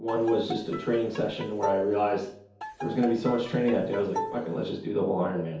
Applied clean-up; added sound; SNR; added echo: none; Bowed string instrument; 11 dB; reverberation time 0.6 s.